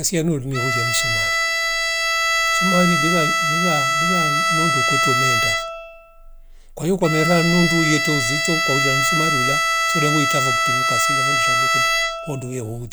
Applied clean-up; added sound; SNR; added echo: none; Bowed string instrument; -4 dB; none.